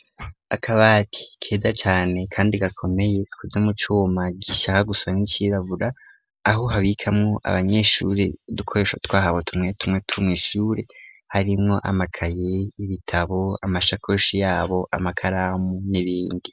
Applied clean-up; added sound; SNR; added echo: none; none; none; none.